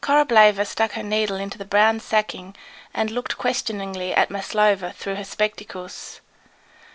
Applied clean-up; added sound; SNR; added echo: none; none; none; none.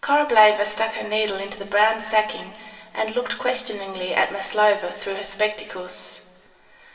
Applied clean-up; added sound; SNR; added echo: none; none; none; reverberation time 2.1 s.